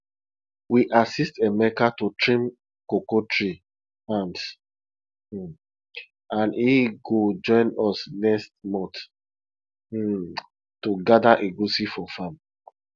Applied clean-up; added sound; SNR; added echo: none; none; none; none.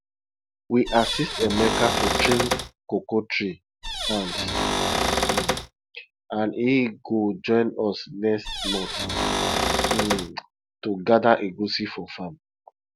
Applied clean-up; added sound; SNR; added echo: none; Cupboard open or close / Door; -1 dB; none.